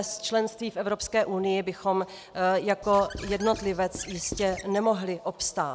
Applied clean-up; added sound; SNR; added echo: none; Squeak / Writing; 14 dB; none.